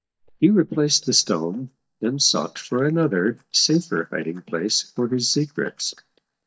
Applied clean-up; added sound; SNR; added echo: neural mask model DeepFilterNet 3.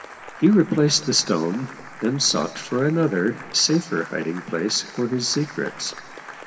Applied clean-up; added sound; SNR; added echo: none; Applause; 17 dB; reverberation time 1.6 s.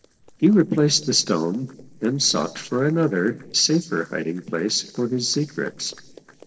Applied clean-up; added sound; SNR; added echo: neural separator model SepFormer DNS4.